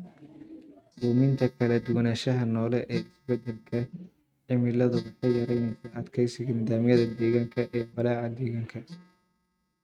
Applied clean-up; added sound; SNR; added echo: neural mask model RNNoise.